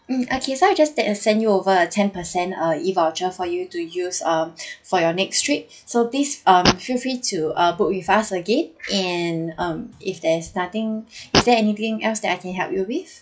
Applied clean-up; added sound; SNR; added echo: classical method log-MMSE.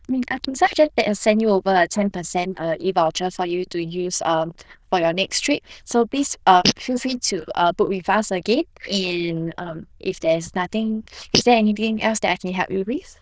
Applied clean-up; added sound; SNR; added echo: neural diffusion model UNIVERSE++.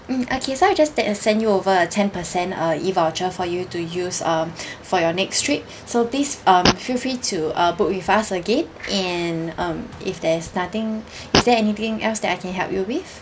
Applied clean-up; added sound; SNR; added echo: none; Fart; 4 dB; none.